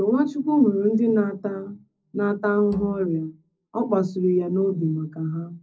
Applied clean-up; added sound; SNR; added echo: neural separator model SepFormer DNS4.